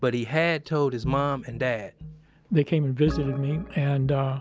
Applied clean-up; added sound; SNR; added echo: none; Organ; 13 dB; none.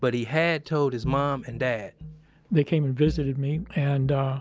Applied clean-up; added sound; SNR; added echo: none; none; none; none.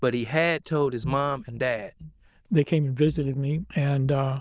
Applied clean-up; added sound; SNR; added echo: neural diffusion model UNIVERSE++.